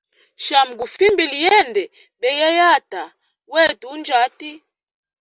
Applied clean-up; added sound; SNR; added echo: none; none; none; none.